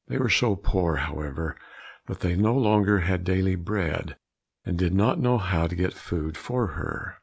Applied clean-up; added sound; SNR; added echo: none; none; none; none.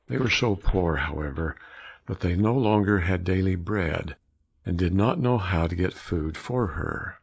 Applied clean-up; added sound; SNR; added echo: neural mask model Resemble Enhance denoiser.